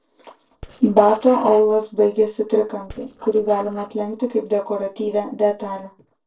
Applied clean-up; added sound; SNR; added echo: neural separator model SepFormer DNS4.